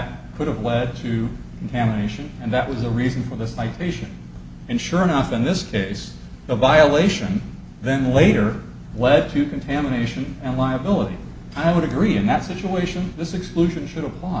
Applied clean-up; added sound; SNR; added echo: none; none; none; none.